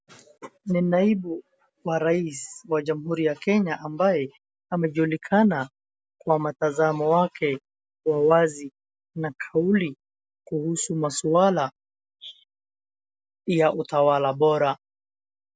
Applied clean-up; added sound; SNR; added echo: none; none; none; none.